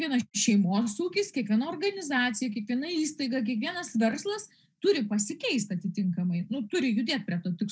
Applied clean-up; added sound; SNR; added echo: none; none; none; none.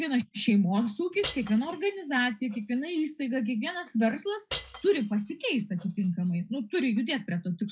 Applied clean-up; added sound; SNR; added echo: classical method log-MMSE.